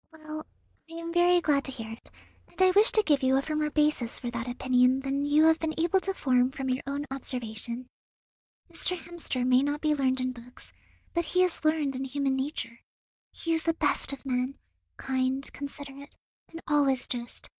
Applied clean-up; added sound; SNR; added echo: neural mask model DeepFilterNet 3.